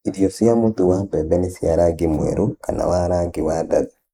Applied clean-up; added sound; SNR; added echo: neural mask model Resemble Enhance denoiser.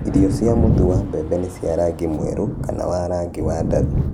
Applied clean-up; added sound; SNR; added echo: none; Thunder / Wind; 1 dB; none.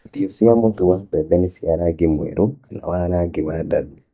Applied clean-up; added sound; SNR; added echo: neural mask model DeepFilterNet 3.